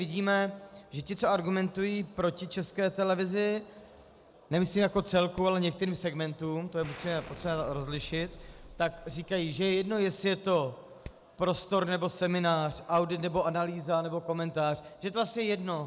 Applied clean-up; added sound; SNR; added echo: none; Hammer + Explosion; 17 dB; none.